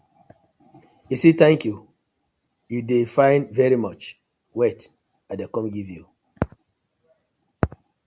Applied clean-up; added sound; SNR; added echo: none; none; none; none.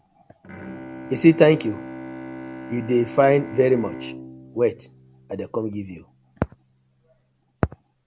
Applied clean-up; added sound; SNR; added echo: none; Bowed string instrument; 14 dB; none.